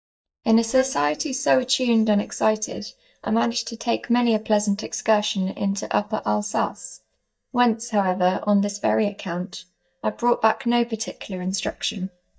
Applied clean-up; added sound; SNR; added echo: neural mask model DeepFilterNet 3.